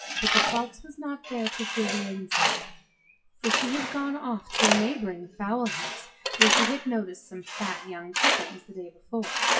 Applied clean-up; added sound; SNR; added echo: classical method WPE with log-MMSE.